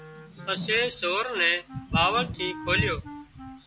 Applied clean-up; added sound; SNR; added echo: none; Whoosh, swoosh, swish + Wind instrument, woodwind instrument; 13 dB; none.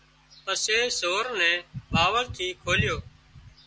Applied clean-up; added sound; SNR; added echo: none; none; none; none.